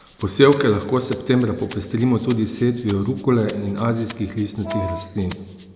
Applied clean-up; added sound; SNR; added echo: none; Wind instrument, woodwind instrument + Rattle (instrument); 17 dB; none.